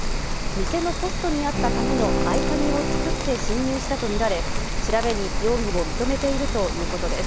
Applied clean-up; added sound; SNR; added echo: none; Rain + Bowed string instrument; -2 dB; none.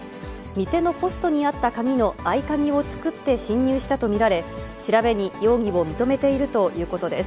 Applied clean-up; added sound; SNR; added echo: none; none; none; none.